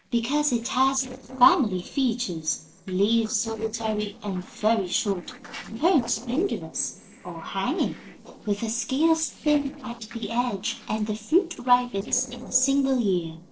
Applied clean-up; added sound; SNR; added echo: neural separator model SepFormer DNS4.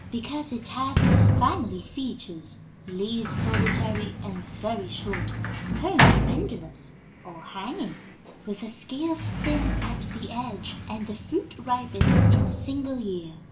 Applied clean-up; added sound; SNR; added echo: none; Sliding door; -5 dB; reverberation time 0.5 s.